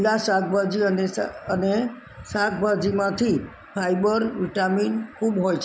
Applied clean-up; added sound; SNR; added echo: none; none; none; none.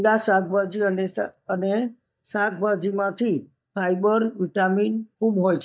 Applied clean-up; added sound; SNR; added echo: neural mask model DeepFilterNet 3.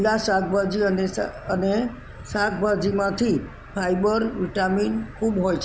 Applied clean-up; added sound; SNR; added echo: none; Idling / Accelerating, revving, vroom / Car; 18 dB; none.